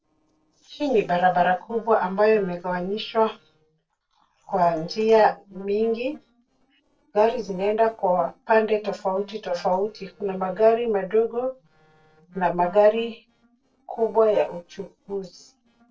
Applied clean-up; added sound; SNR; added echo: neural separator model SepFormer DNS4.